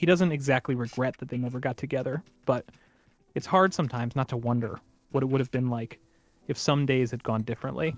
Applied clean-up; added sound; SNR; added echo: neural separator model SepFormer DNS4.